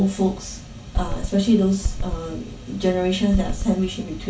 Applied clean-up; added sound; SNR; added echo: none; Run; 2 dB; reverberation time 0.2 s.